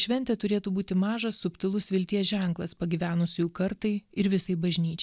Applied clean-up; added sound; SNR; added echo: none; none; none; none.